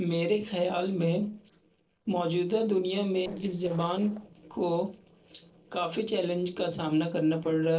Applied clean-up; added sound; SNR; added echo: neural separator model SepFormer DNS4.